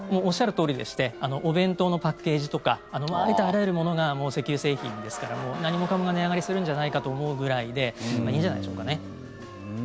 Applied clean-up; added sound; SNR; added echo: none; Motor vehicle (road) / Siren; 16 dB; none.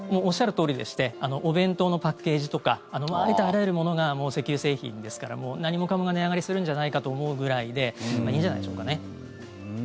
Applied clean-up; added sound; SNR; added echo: none; none; none; none.